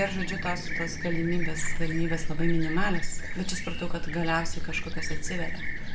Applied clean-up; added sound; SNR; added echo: none; Fixed-wing aircraft, airplane; 11 dB; reverberation time 0.4 s.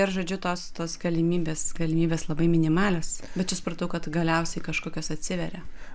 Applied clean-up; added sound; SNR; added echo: none; none; none; none.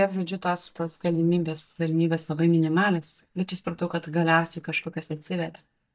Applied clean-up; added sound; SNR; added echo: neural mask model DeepFilterNet 3.